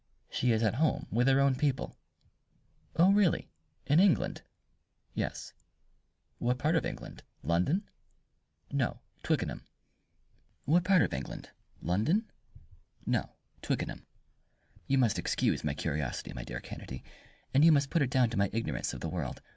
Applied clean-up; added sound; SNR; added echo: none; none; none; none.